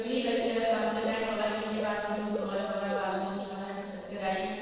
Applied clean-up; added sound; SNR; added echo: neural separator model SepFormer DNS4.